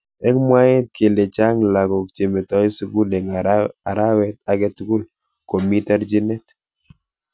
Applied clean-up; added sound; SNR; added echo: none; none; none; none.